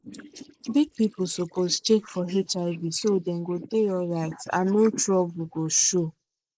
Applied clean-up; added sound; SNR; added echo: neural mask model Resemble Enhance denoiser.